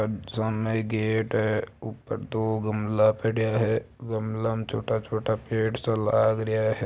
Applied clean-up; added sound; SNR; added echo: none; none; none; none.